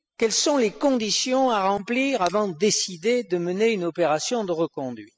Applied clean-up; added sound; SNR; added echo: classical method spectral subtraction.